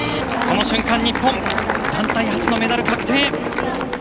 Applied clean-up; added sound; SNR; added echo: none; Squeak; 8 dB; none.